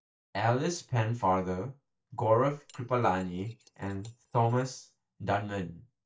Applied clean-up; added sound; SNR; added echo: neural mask model DeepFilterNet 3.